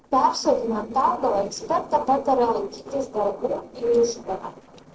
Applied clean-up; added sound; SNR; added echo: neural separator model SepFormer DNS4.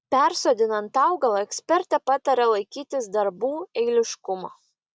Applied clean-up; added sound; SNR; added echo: none; none; none; none.